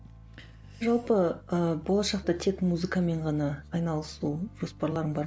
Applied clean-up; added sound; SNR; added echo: none; none; none; none.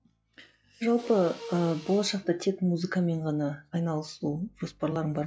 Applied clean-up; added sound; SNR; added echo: classical method log-MMSE.